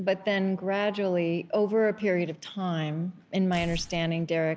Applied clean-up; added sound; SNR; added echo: none; Tearing; 14 dB; none.